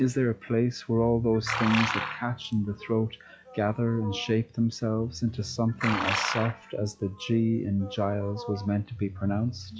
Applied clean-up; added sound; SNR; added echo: classical method log-MMSE.